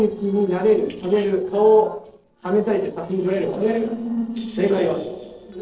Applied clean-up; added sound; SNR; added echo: neural separator model SepFormer DNS4.